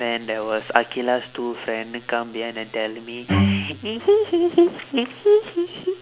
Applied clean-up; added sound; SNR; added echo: none; Bowed string instrument; 4 dB; none.